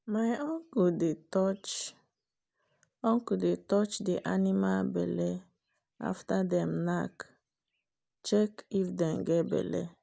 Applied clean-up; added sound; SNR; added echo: none; none; none; none.